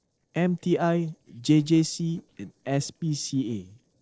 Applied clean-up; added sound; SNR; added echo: neural separator model SepFormer DNS4.